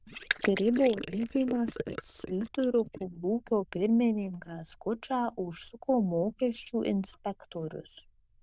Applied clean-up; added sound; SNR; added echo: neural diffusion model UNIVERSE++.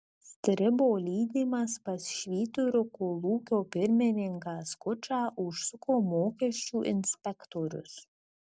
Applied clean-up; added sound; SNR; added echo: none; none; none; none.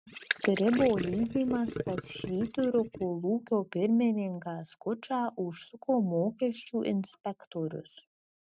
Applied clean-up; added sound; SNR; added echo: neural mask model RNNoise.